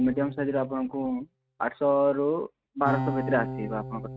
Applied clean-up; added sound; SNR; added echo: neural mask model RNNoise.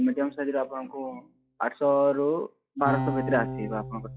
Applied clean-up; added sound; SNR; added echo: classical method log-MMSE.